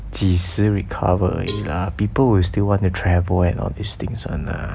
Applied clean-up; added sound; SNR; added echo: none; Cowbell; 15 dB; none.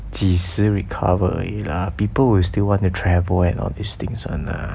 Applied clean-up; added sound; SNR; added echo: none; none; none; none.